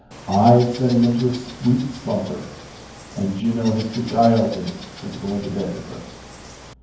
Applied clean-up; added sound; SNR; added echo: none; Water / Bird; 17 dB; reverberation time 0.9 s.